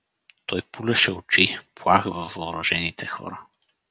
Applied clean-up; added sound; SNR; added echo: none; none; none; none.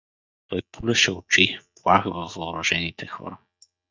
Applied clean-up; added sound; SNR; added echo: neural mask model DeepFilterNet 3.